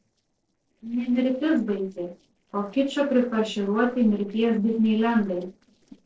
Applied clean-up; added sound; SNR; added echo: neural separator model SepFormer DNS4.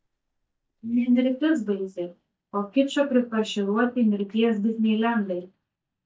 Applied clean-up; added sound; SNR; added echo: neural mask model DeepFilterNet 3.